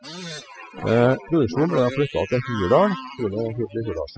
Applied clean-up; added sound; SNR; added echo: classical method spectral subtraction.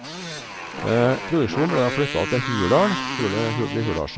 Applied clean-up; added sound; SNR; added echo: none; Motorcycle; 6 dB; none.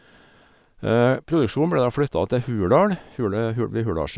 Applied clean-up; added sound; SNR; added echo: none; none; none; none.